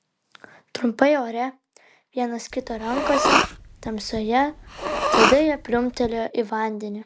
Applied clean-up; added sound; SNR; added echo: none; Respiratory sounds; 0 dB; none.